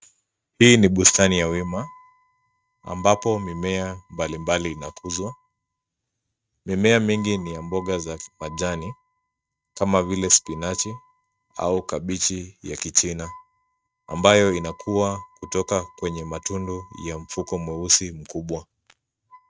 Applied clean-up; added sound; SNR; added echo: neural mask model RNNoise.